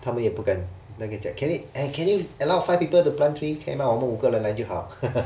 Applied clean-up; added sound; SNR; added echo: none; none; none; none.